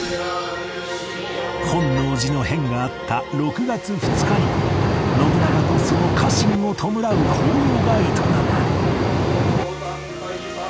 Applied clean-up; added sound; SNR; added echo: none; Boat, Water vehicle; -4 dB; none.